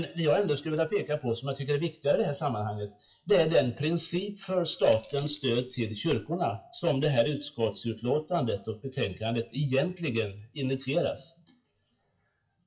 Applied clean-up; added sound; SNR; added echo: classical method WPE with log-MMSE.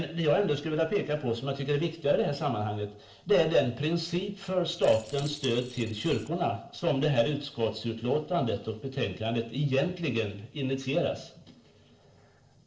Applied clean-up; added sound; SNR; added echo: neural separator model SepFormer DNS4.